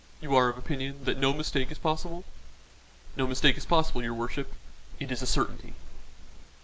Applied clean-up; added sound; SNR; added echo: none; none; none; none.